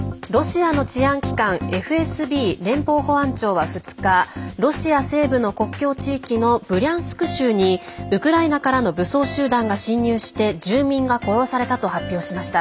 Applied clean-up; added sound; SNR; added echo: none; none; none; none.